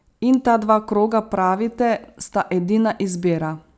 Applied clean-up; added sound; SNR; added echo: none; none; none; none.